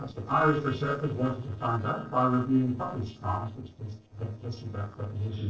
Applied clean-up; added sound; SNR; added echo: neural separator model SepFormer DNS4.